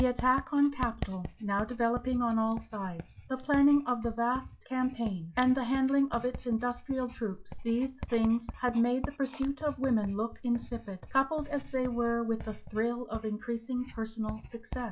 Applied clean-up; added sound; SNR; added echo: classical method log-MMSE.